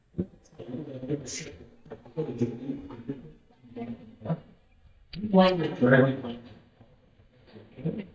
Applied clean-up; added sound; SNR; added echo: neural mask model DeepFilterNet 3.